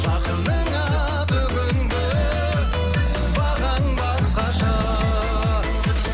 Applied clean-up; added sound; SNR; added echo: none; Animal; 13 dB; none.